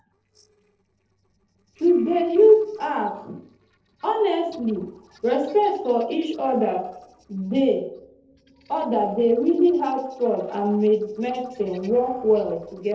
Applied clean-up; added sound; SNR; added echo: neural separator model SepFormer DNS4.